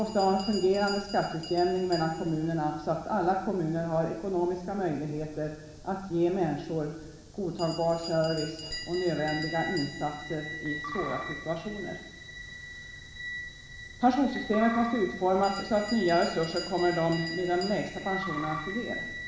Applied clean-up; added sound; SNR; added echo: none; Bell; 17 dB; reverberation time 1.1 s.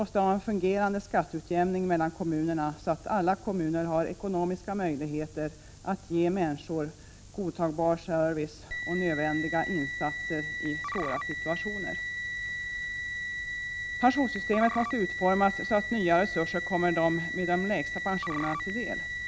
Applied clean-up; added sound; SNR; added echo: none; none; none; none.